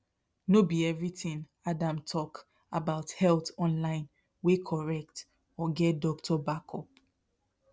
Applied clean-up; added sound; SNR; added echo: none; none; none; none.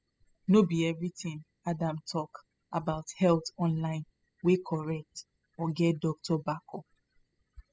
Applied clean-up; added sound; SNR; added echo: classical method spectral subtraction.